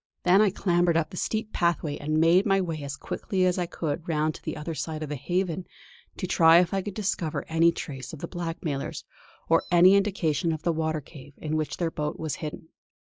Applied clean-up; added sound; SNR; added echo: neural mask model Resemble Enhance denoiser.